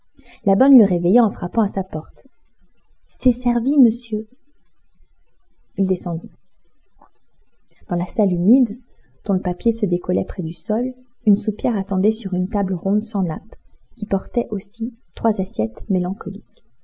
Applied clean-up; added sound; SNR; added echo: none; none; none; none.